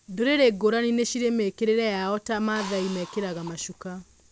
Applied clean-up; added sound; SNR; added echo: none; Drill; 16 dB; none.